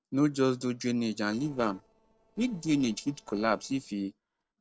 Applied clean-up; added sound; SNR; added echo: neural separator model SepFormer DNS4.